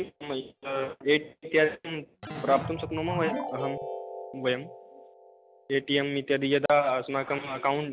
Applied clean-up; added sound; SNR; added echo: none; Keyboard (musical); 11 dB; none.